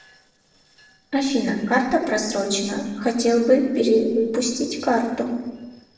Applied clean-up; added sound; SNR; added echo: neural separator model SepFormer DNS4.